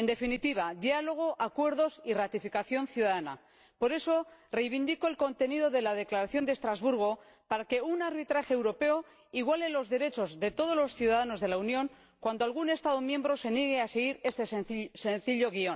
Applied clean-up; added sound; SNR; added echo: neural mask model DeepFilterNet 3.